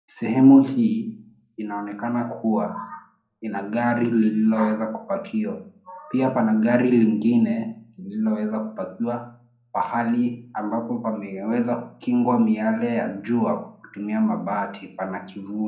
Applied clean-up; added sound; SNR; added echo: none; none; none; reverberation time 0.6 s.